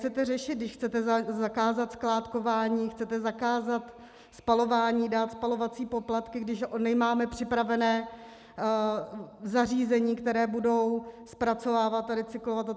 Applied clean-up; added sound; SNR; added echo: none; none; none; none.